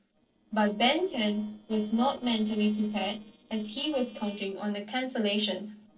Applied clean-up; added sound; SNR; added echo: neural separator model SepFormer DNS4.